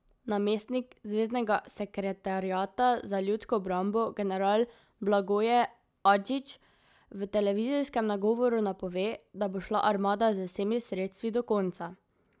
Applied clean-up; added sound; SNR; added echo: none; none; none; none.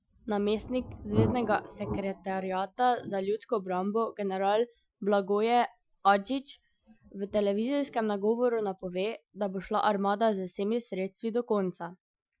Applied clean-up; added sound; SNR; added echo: classical method Wiener filter.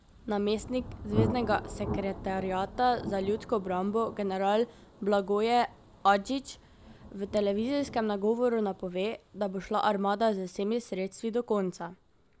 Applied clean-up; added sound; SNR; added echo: none; Thunder; 11 dB; none.